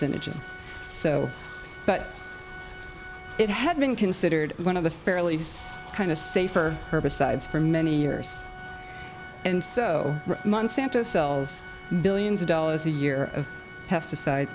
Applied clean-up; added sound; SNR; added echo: none; Organ + Train; 14 dB; none.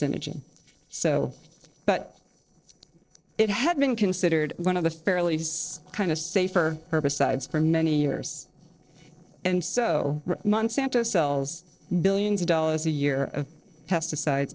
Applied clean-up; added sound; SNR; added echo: neural separator model SepFormer DNS4.